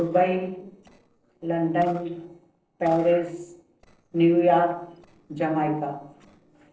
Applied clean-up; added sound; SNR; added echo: neural separator model SepFormer DNS4.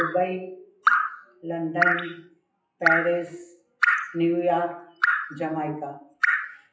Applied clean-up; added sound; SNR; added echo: classical method WPE with log-MMSE.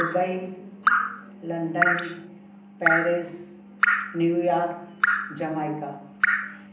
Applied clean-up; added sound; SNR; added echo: none; Drip; -1 dB; reverberation time 0.6 s.